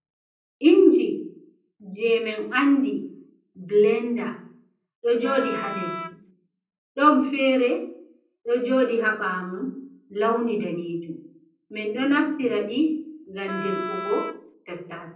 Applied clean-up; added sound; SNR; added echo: none; Wind instrument, woodwind instrument; 9 dB; reverberation time 0.6 s.